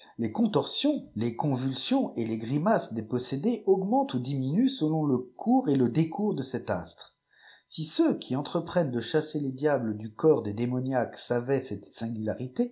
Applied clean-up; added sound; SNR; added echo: none; none; none; none.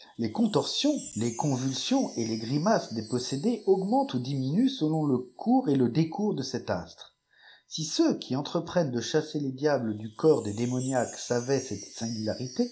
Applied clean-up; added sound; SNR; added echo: none; Wind chime; 20 dB; none.